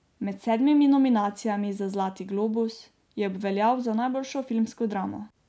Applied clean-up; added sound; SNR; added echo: none; none; none; none.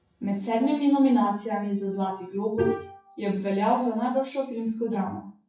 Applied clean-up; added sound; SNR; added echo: classical method WPE with log-MMSE.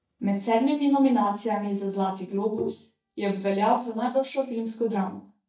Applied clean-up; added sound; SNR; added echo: neural mask model DeepFilterNet 3.